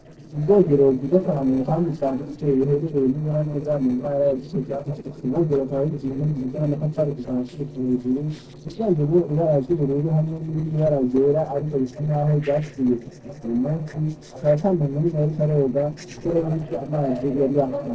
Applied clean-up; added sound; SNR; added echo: neural separator model SepFormer DNS4.